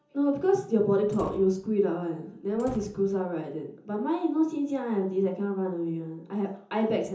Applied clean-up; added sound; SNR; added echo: none; Slam; 18 dB; reverberation time 0.6 s.